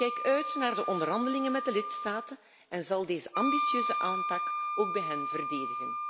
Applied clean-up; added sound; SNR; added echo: none; Wind instrument, woodwind instrument; 1 dB; none.